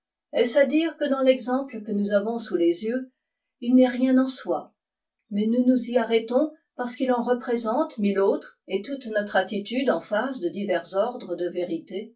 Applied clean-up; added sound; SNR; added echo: none; none; none; reverberation time 0.2 s.